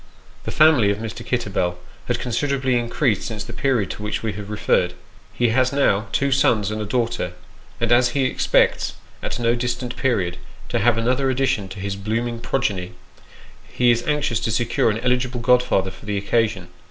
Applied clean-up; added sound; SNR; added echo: none; none; none; none.